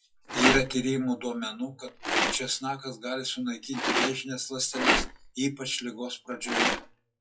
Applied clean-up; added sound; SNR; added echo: classical method WPE with log-MMSE.